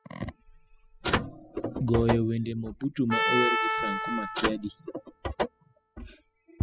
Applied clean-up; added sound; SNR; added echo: classical method spectral subtraction.